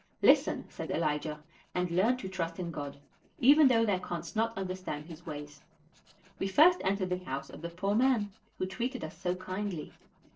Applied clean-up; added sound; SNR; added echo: neural separator model SepFormer DNS4.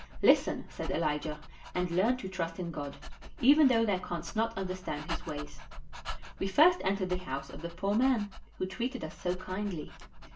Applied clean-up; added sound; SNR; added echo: none; Dog; 10 dB; reverberation time 0.2 s.